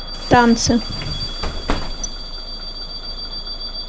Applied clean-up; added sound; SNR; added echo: none; Bus / Alarm; 4 dB; none.